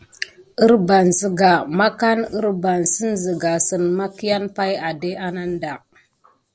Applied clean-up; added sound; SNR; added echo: none; none; none; none.